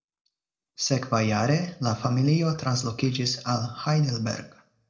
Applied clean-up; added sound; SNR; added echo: none; none; none; reverberation time 0.3 s.